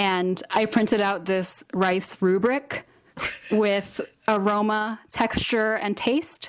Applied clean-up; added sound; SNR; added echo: none; none; none; none.